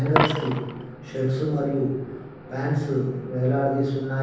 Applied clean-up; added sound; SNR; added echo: none; Coin (dropping); 7 dB; reverberation time 1.1 s.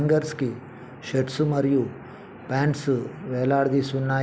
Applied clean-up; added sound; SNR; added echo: none; none; none; none.